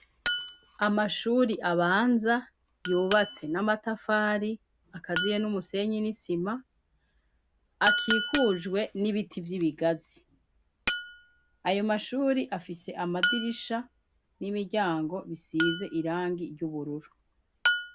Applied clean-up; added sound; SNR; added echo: none; Chink, clink; -1 dB; none.